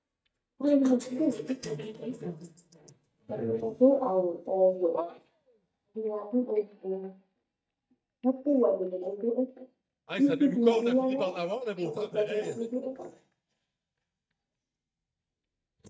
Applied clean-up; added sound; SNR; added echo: neural mask model DeepFilterNet 3.